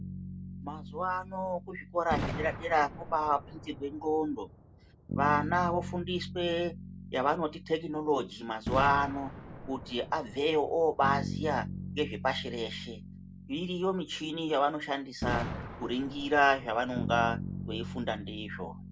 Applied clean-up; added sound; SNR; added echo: none; Bass guitar + Boom; 8 dB; none.